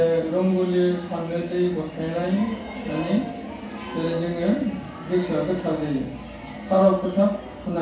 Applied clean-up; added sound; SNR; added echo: none; none; none; reverberation time 0.7 s.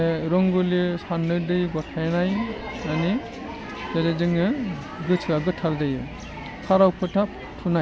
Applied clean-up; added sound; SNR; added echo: none; none; none; none.